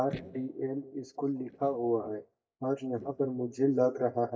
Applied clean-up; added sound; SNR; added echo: neural mask model DeepFilterNet 3.